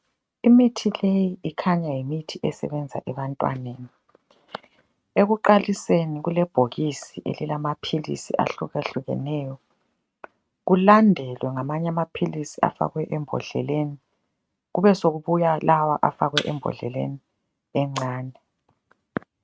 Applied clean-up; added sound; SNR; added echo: neural mask model RNNoise.